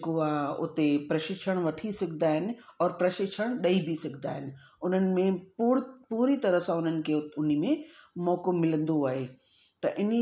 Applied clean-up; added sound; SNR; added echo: none; none; none; none.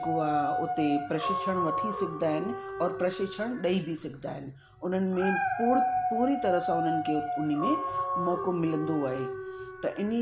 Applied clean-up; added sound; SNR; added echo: none; Dog; 2 dB; none.